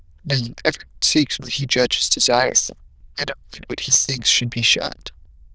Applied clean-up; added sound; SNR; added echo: neural diffusion model UNIVERSE++.